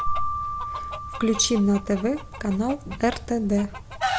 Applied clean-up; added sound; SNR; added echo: none; Keyboard (musical) + Chicken, rooster; 7 dB; none.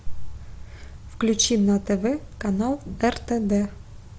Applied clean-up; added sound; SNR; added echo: none; none; none; none.